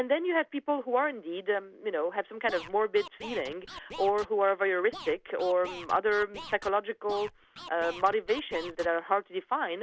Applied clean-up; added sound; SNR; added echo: none; Scratching (performance technique); 15 dB; none.